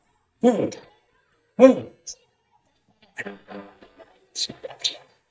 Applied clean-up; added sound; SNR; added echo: neural mask model DeepFilterNet 3.